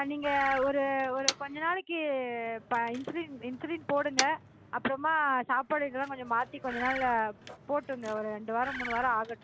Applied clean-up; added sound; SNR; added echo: none; Motor vehicle (road) + Bird; 10 dB; none.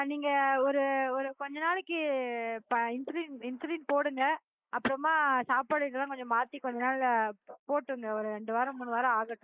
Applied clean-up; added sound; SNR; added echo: neural mask model Resemble Enhance denoiser.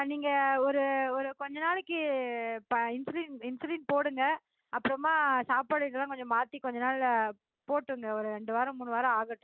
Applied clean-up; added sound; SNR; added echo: none; none; none; none.